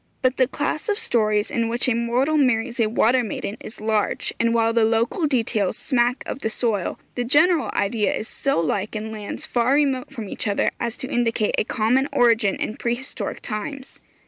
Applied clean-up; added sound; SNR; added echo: none; none; none; none.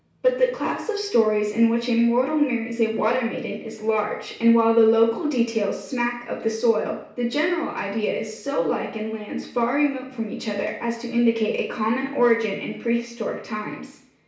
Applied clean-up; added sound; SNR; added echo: none; none; none; reverberation time 0.6 s.